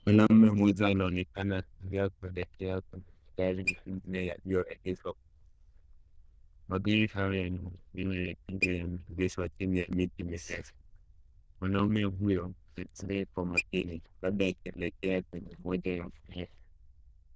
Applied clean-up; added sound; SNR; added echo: neural diffusion model UNIVERSE++.